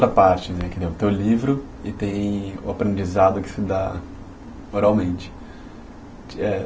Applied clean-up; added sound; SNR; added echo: none; none; none; none.